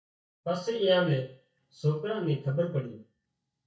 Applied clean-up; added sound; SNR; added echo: neural mask model DeepFilterNet 3.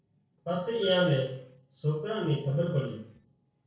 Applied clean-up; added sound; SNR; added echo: neural separator model SepFormer DNS4.